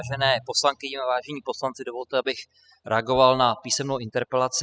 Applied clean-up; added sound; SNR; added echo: classical method spectral subtraction.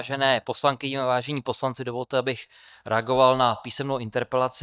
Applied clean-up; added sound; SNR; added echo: neural mask model DeepFilterNet 3.